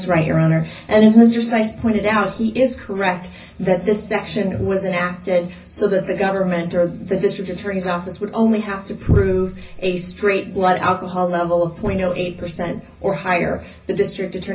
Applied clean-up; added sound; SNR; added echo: none; none; none; reverberation time 0.4 s.